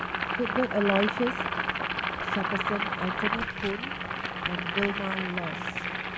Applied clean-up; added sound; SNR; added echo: none; Boiling; -1 dB; none.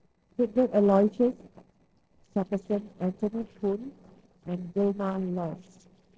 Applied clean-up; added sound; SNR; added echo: neural separator model SepFormer DNS4.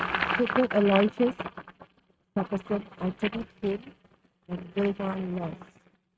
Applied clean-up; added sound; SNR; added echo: neural mask model RNNoise.